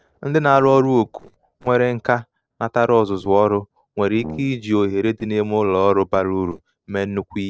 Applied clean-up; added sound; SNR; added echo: neural separator model SepFormer DNS4.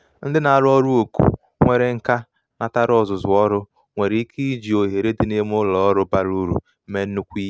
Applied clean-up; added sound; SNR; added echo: none; none; none; none.